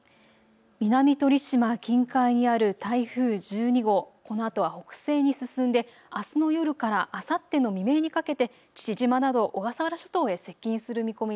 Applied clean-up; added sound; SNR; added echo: none; none; none; none.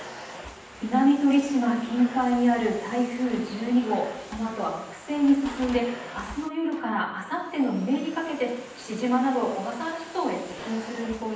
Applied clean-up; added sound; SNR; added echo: none; Domestic sounds, home sounds; 16 dB; reverberation time 0.9 s.